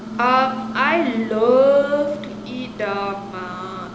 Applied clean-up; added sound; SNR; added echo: none; Microwave oven; 12 dB; reverberation time 1.0 s.